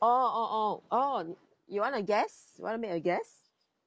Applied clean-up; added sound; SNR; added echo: none; none; none; none.